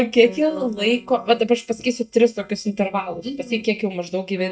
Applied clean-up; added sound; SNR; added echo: neural mask model DeepFilterNet 3.